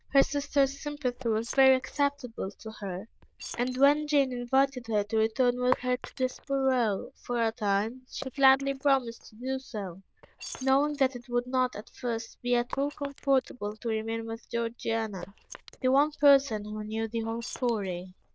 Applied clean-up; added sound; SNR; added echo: neural diffusion model UNIVERSE++.